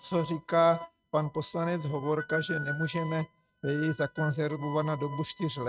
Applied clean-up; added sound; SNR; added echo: neural mask model RNNoise.